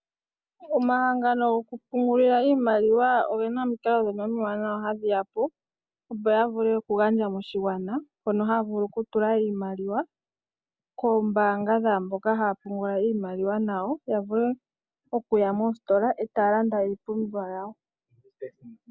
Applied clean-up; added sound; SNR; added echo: none; none; none; none.